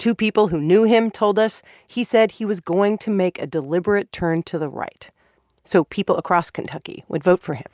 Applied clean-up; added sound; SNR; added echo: none; none; none; none.